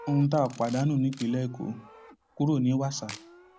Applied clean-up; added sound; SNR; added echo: none; Camera + Livestock, farm animals, working animals; 19 dB; none.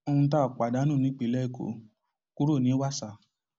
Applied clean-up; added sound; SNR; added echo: none; none; none; none.